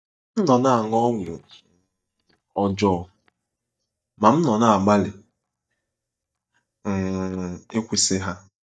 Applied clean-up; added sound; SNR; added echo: neural mask model DeepFilterNet 3.